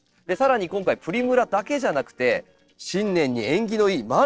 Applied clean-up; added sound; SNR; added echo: neural separator model SepFormer DNS4.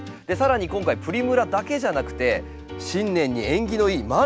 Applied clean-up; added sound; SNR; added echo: none; none; none; none.